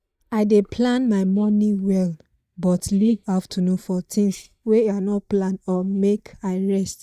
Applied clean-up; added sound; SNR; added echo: neural mask model DeepFilterNet 3.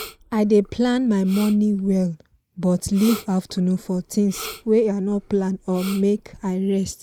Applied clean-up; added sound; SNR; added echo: neural mask model Resemble Enhance denoiser.